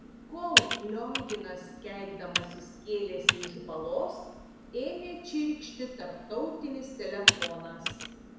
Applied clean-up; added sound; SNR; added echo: none; Computer keyboard; -3 dB; reverberation time 1.0 s.